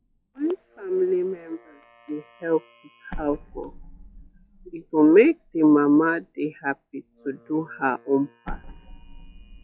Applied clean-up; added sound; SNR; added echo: classical method log-MMSE.